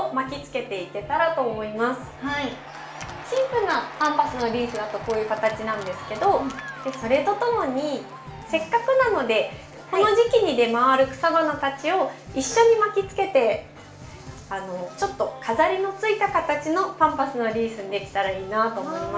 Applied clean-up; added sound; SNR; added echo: none; Applause / Cheering; 19 dB; reverberation time 0.5 s.